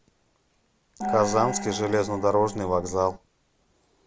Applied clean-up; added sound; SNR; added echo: none; Gong; 6 dB; none.